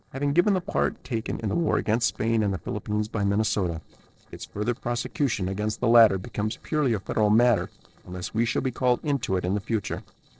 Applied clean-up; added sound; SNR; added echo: neural separator model SepFormer DNS4.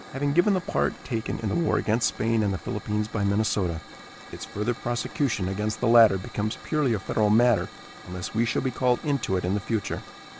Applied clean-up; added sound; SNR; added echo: none; Hiss / Fire; 18 dB; none.